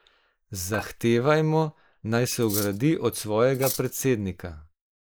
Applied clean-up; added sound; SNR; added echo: neural mask model Resemble Enhance denoiser.